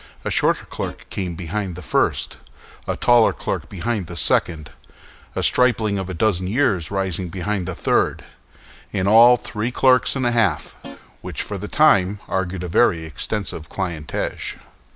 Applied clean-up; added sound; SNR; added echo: none; Guitar; 15 dB; none.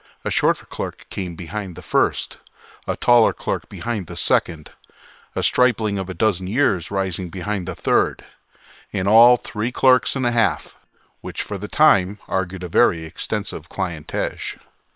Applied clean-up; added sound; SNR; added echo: neural separator model SepFormer WHAM!.